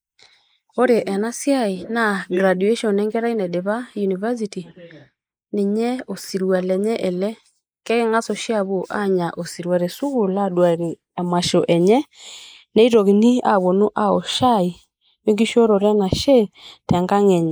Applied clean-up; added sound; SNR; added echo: neural mask model Resemble Enhance denoiser.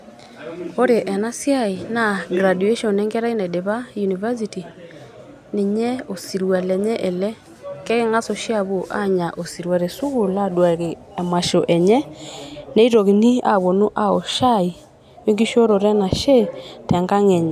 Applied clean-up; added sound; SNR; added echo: none; none; none; none.